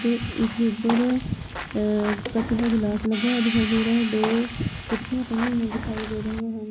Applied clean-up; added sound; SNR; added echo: none; Hi-hat + Walk, footsteps / Bird vocalization, bird call, bird song; 7 dB; none.